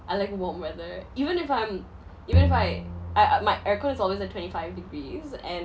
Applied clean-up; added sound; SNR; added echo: none; Bowed string instrument; 0 dB; none.